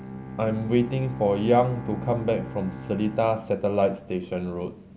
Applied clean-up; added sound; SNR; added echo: none; Bowed string instrument; 12 dB; none.